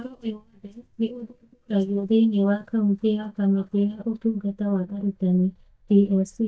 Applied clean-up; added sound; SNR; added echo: neural mask model DeepFilterNet 3.